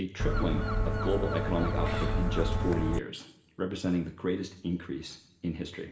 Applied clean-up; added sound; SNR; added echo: none; Gull, seagull; -4 dB; reverberation time 0.7 s.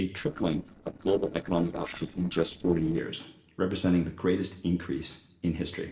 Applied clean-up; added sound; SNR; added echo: neural separator model SepFormer DNS4.